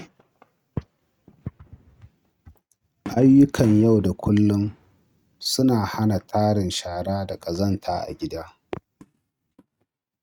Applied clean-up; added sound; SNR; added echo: neural mask model RNNoise.